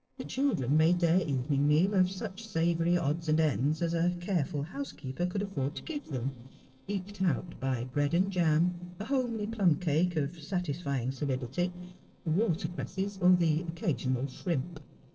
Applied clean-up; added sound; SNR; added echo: neural separator model SepFormer DNS4.